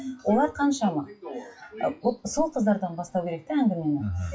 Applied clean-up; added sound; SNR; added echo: classical method WPE with log-MMSE.